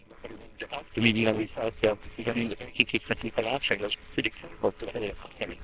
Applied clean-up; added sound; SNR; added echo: neural separator model SepFormer WHAMR!.